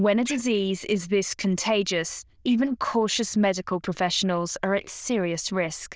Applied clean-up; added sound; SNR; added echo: neural diffusion model UNIVERSE++.